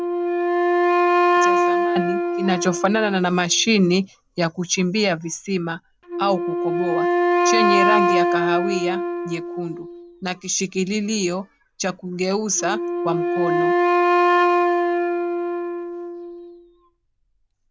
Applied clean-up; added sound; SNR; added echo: none; Wind instrument, woodwind instrument; -3 dB; none.